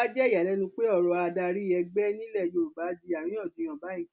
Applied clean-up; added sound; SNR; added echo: none; none; none; none.